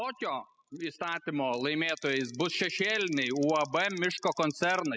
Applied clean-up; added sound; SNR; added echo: classical method spectral subtraction.